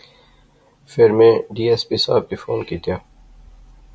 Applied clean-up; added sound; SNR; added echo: none; none; none; none.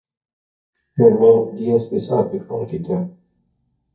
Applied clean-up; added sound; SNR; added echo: neural mask model DeepFilterNet 3.